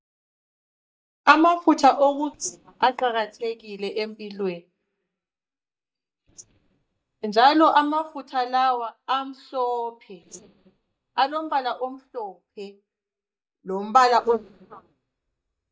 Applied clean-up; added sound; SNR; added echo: neural mask model DeepFilterNet 3.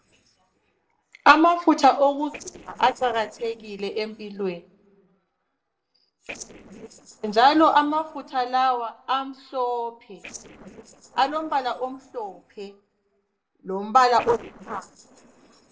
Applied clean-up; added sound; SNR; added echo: neural separator model SepFormer DNS4.